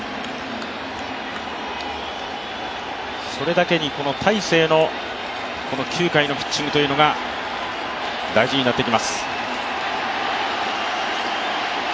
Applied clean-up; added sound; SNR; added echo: none; none; none; none.